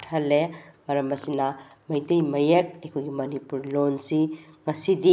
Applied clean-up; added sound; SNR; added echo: none; none; none; none.